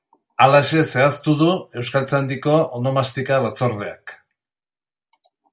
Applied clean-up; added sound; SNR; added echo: none; none; none; none.